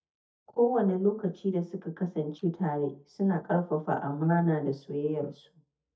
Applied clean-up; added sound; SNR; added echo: neural mask model DeepFilterNet 3.